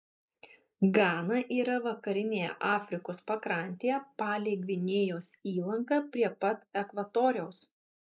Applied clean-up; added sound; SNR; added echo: neural mask model Resemble Enhance denoiser.